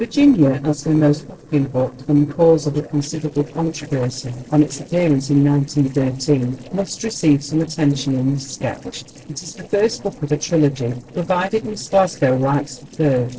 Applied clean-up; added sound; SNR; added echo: neural separator model SepFormer DNS4.